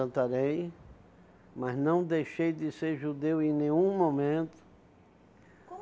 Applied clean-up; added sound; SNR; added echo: none; none; none; none.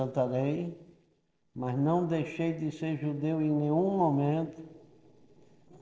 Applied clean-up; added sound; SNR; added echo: neural separator model SepFormer DNS4.